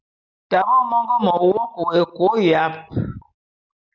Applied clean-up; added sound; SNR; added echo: none; none; none; none.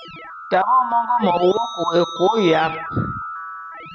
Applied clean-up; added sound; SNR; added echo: none; Keyboard (musical); 11 dB; none.